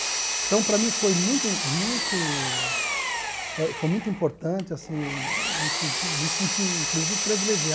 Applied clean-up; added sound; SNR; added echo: none; Power tool; -1 dB; none.